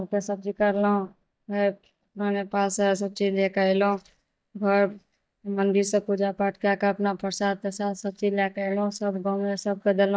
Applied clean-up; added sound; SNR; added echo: neural mask model DeepFilterNet 3.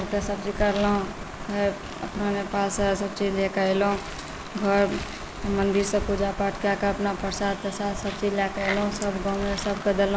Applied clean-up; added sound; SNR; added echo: none; Coin (dropping); 17 dB; none.